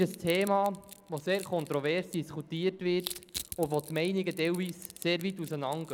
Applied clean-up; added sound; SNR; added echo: none; Crushing; 16 dB; none.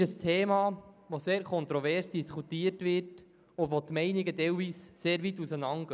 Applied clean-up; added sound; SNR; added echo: none; none; none; none.